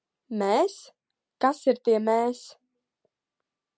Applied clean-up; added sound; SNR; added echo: none; none; none; none.